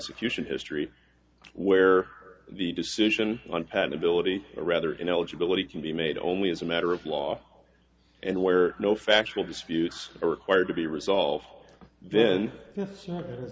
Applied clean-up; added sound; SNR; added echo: none; none; none; none.